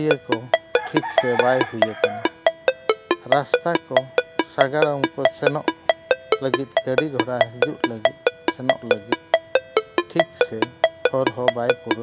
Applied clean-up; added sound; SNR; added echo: none; Ringtone; -5 dB; none.